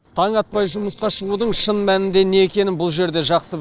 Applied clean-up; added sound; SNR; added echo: neural separator model SepFormer DNS4.